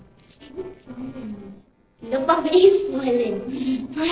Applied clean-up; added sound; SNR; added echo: neural separator model SepFormer DNS4.